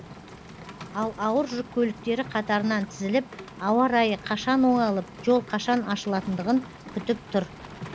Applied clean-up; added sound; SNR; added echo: none; Rain; 16 dB; none.